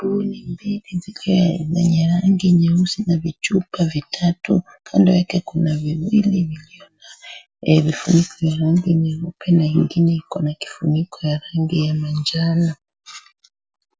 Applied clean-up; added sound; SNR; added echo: none; none; none; none.